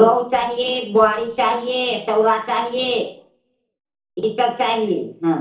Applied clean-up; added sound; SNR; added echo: neural separator model SepFormer DNS4.